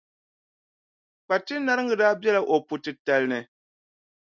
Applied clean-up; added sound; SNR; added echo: none; none; none; none.